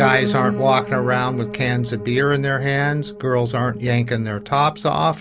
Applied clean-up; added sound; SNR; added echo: none; Piano; 9 dB; none.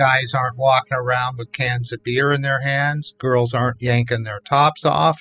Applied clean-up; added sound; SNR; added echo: classical method spectral subtraction.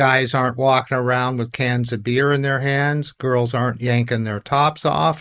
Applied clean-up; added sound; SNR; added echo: neural mask model Resemble Enhance denoiser.